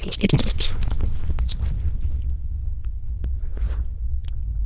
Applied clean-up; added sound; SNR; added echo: neural diffusion model UNIVERSE++.